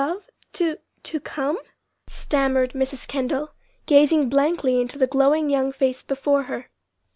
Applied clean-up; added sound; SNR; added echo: none; none; none; none.